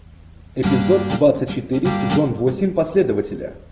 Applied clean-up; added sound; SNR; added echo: none; Guitar; 5 dB; none.